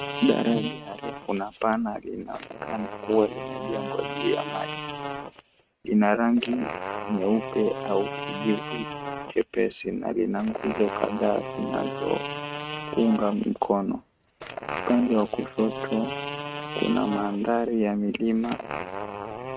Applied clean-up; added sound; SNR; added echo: neural mask model RNNoise.